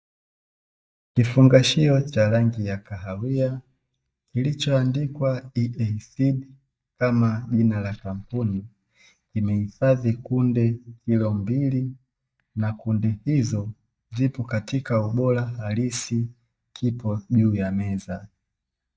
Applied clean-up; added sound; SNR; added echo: neural mask model DeepFilterNet 3.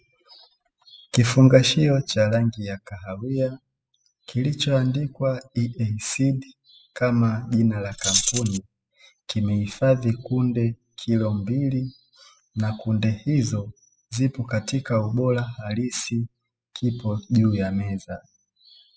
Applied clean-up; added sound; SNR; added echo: classical method spectral subtraction.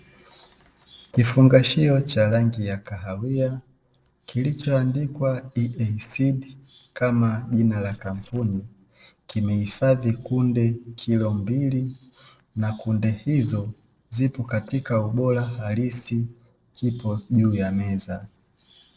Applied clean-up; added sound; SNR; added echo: neural separator model SepFormer DNS4.